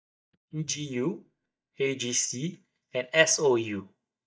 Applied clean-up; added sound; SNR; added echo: neural mask model DeepFilterNet 3.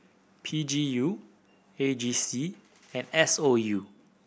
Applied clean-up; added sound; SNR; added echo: none; none; none; none.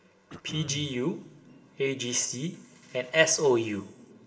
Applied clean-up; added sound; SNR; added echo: none; Cough; 17 dB; reverberation time 1.4 s.